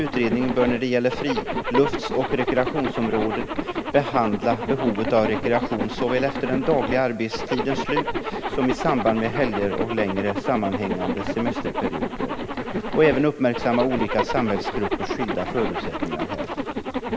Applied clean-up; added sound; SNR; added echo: none; Zipper (clothing); 3 dB; none.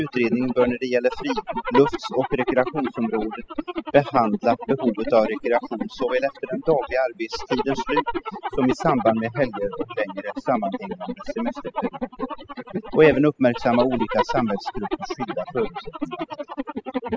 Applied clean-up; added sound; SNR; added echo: classical method spectral subtraction.